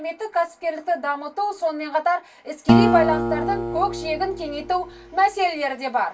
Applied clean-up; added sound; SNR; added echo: none; Acoustic guitar; -1 dB; reverberation time 0.2 s.